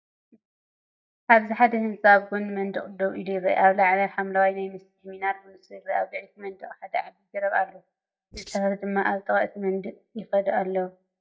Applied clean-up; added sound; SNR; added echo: neural mask model DeepFilterNet 3.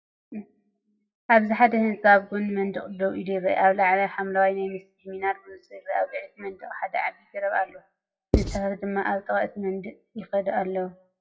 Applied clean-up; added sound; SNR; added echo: classical method WPE with log-MMSE.